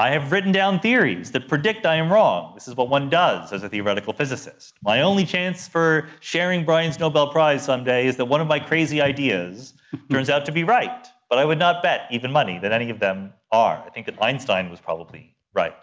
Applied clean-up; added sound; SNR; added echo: none; none; none; none.